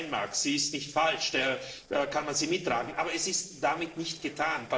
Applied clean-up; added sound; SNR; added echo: neural separator model SepFormer DNS4.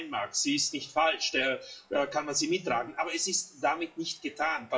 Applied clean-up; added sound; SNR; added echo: classical method WPE with log-MMSE.